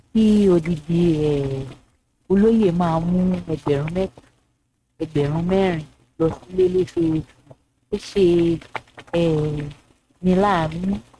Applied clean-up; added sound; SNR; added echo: neural mask model RNNoise.